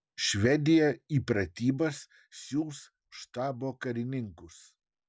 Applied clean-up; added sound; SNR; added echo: none; none; none; none.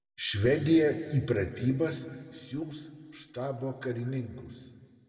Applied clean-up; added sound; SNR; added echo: none; none; none; reverberation time 2.0 s.